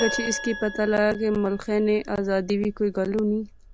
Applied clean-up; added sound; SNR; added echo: none; Keyboard (musical); 12 dB; none.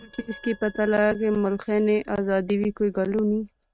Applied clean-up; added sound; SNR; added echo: neural mask model RNNoise.